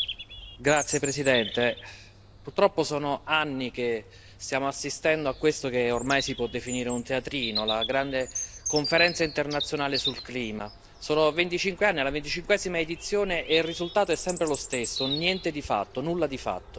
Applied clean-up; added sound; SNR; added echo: none; Bird vocalization, bird call, bird song; 10 dB; none.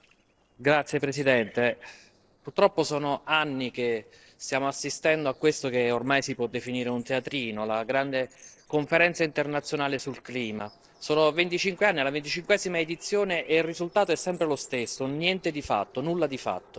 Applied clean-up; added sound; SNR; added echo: neural separator model SepFormer DNS4.